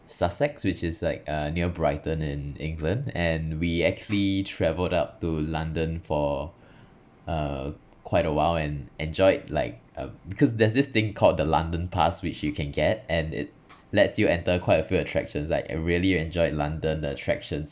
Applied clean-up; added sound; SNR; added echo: none; none; none; none.